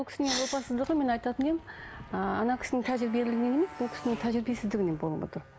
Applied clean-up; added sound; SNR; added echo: none; Motorcycle + Wind; 18 dB; none.